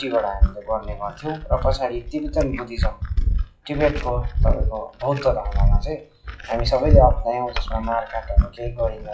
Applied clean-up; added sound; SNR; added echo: classical method WPE with log-MMSE.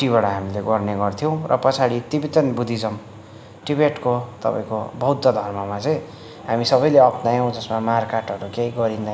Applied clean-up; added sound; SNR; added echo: none; none; none; none.